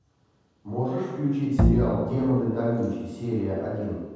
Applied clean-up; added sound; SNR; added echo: none; Bowed string instrument; -2 dB; reverberation time 1.2 s.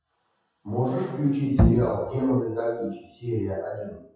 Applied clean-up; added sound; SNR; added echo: classical method WPE with log-MMSE.